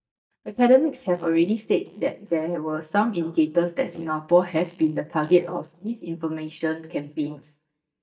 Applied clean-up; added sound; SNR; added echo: neural mask model DeepFilterNet 3.